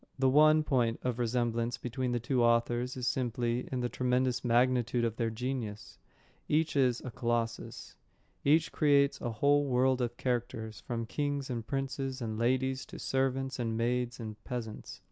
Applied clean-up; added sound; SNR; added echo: none; none; none; none.